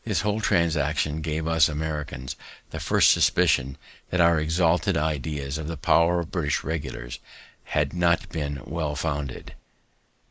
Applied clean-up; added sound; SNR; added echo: neural mask model Resemble Enhance denoiser.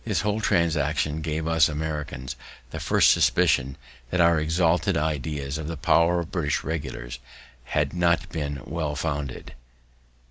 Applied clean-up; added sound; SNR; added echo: none; none; none; none.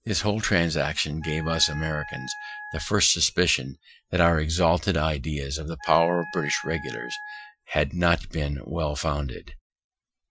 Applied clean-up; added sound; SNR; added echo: classical method Wiener filter.